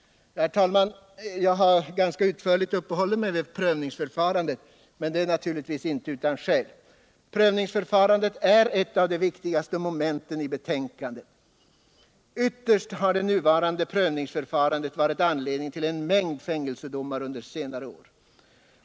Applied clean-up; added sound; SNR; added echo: none; none; none; none.